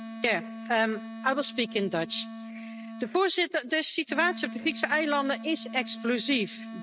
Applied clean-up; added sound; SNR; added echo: neural mask model RNNoise.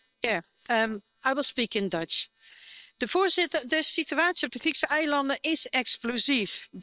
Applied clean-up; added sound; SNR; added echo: neural separator model SepFormer WHAM!.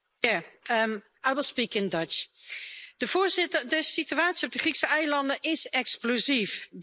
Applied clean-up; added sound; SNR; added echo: neural mask model Resemble Enhance denoiser.